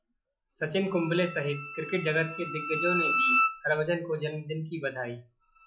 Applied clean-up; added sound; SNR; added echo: classical method log-MMSE.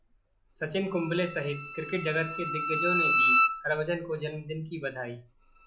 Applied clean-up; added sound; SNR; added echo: none; Bowed string instrument; -2 dB; none.